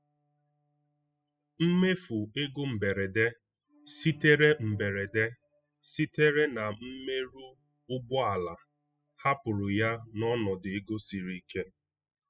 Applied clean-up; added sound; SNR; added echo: classical method spectral subtraction.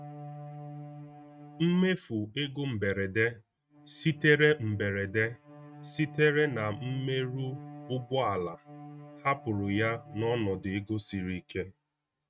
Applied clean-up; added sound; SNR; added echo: neural mask model RNNoise.